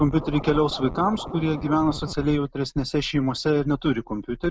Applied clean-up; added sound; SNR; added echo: none; Scratching (performance technique); 14 dB; none.